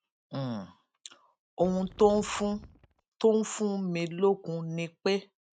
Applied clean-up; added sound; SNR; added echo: neural mask model RNNoise.